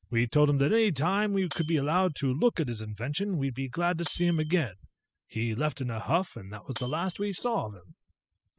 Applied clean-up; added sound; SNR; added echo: classical method spectral subtraction.